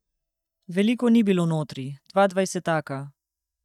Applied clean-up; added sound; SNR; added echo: neural mask model DeepFilterNet 3.